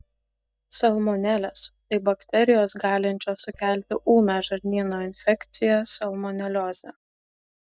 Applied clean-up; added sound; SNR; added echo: neural mask model DeepFilterNet 3.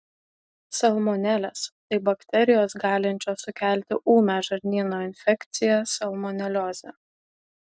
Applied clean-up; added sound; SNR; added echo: none; none; none; none.